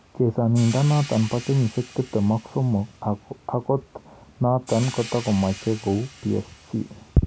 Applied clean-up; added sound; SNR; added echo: none; Hi-hat; 17 dB; none.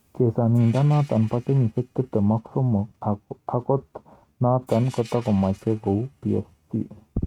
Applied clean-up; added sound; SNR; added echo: neural mask model RNNoise.